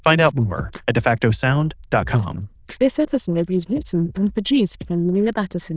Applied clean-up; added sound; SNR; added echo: neural diffusion model UNIVERSE++.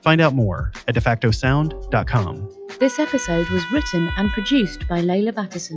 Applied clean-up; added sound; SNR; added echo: classical method log-MMSE.